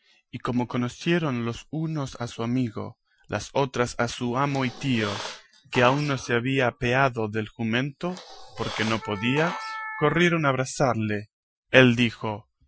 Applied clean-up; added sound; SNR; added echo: classical method Wiener filter.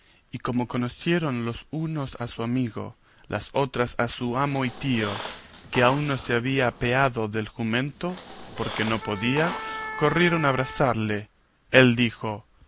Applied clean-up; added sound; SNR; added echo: none; Squeak + Wind instrument, woodwind instrument; 11 dB; none.